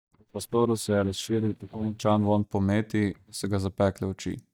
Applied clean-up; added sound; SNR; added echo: neural mask model DeepFilterNet 3.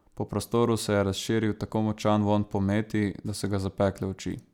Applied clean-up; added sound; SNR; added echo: none; none; none; none.